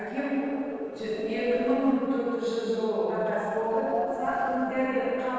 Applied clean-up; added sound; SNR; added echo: neural separator model SepFormer DNS4.